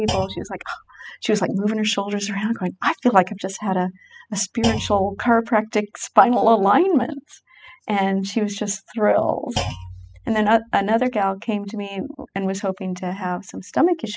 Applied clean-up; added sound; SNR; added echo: classical method spectral subtraction.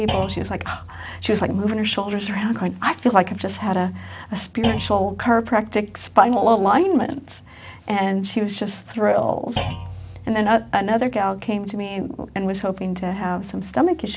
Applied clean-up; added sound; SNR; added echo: none; Thump, thud; 13 dB; none.